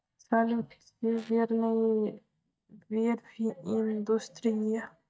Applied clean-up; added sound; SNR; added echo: neural mask model DeepFilterNet 3.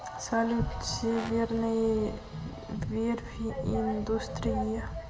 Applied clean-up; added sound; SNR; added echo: none; Brass instrument; 15 dB; reverberation time 1.9 s.